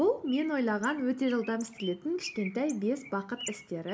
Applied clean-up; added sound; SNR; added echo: none; Bird; 16 dB; none.